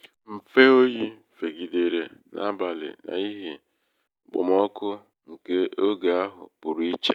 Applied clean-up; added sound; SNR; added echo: none; none; none; none.